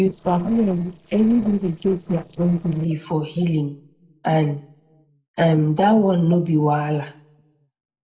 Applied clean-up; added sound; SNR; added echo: neural separator model SepFormer DNS4.